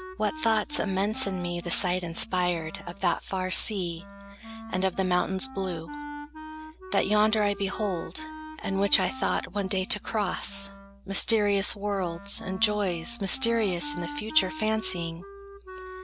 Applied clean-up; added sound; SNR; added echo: none; Wind instrument, woodwind instrument; 13 dB; none.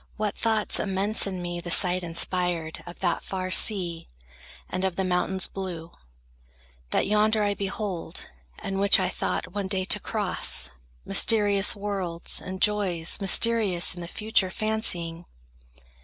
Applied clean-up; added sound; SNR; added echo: none; none; none; none.